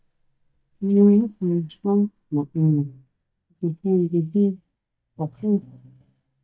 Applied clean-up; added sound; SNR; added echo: neural mask model DeepFilterNet 3.